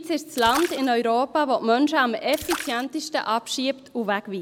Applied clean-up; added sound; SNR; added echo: none; Splash, splatter; 14 dB; none.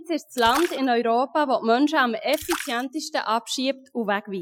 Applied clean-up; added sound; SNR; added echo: classical method Wiener filter.